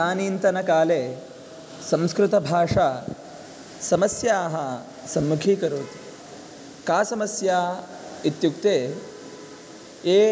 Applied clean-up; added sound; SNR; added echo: none; none; none; none.